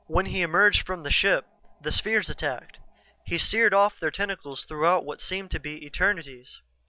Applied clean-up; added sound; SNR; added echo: none; none; none; none.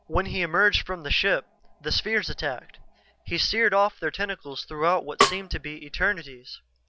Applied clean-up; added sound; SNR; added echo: none; Snare drum; 1 dB; none.